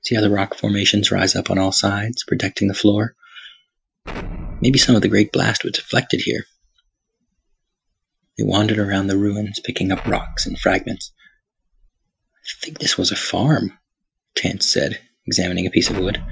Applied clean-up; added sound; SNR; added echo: classical method Wiener filter.